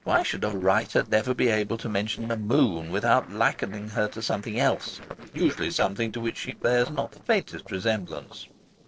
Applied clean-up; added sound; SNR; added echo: neural separator model SepFormer DNS4.